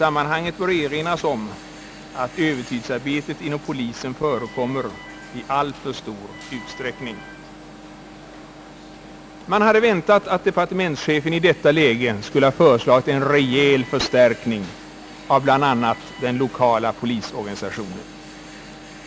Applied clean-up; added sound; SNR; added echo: none; Alarm; 18 dB; none.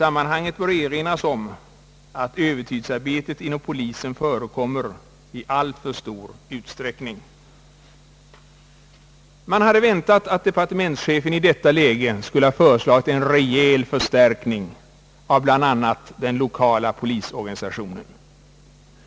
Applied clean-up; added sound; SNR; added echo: none; none; none; none.